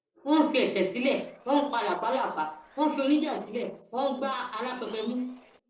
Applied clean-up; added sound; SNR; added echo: neural separator model SepFormer DNS4.